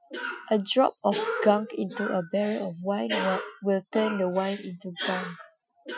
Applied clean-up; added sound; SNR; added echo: classical method Wiener filter.